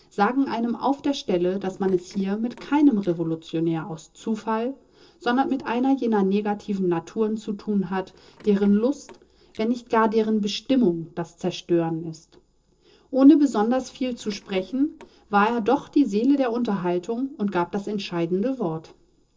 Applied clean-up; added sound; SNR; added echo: neural separator model SepFormer DNS4.